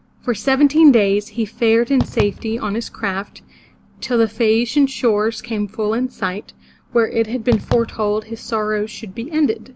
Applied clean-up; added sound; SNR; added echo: none; Fireworks; 12 dB; none.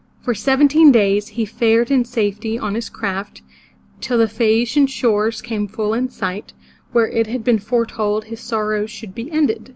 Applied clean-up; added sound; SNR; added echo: none; none; none; none.